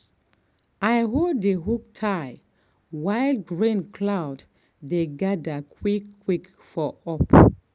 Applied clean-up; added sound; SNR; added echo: none; none; none; none.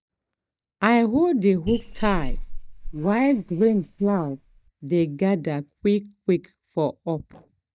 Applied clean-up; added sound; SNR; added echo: neural mask model DeepFilterNet 3.